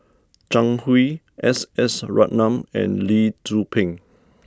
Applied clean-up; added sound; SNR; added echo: none; none; none; none.